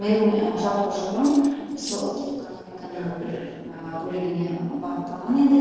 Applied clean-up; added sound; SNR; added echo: neural separator model SepFormer DNS4.